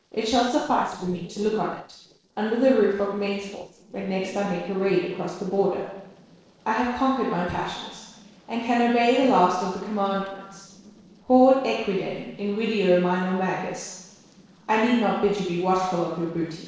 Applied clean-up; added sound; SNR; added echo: neural separator model SepFormer DNS4.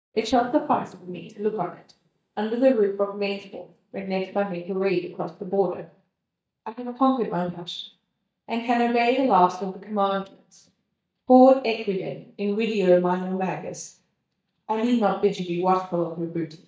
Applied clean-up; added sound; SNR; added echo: neural mask model DeepFilterNet 3.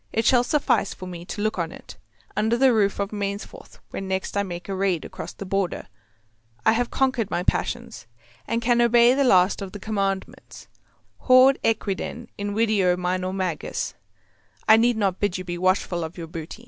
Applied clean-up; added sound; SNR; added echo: none; none; none; none.